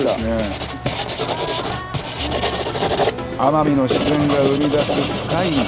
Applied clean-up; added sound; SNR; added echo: none; Writing; 2 dB; none.